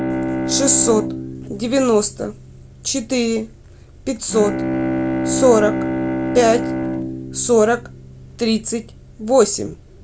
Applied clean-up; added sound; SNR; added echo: none; Bowed string instrument; 5 dB; none.